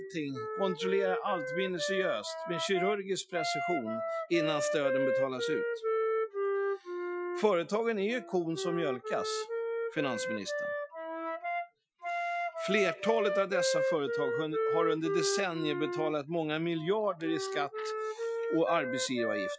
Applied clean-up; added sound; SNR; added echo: classical method Wiener filter.